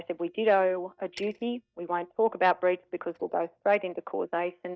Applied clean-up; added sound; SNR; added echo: neural mask model DeepFilterNet 3.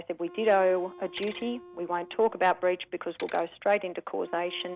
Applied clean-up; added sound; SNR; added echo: none; Bicycle + Wind instrument, woodwind instrument; 18 dB; none.